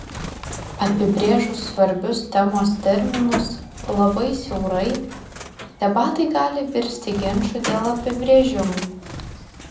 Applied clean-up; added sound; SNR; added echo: none; Bird; 11 dB; reverberation time 0.6 s.